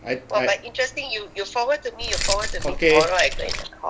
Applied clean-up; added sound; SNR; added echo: none; Keys jangling; 4 dB; none.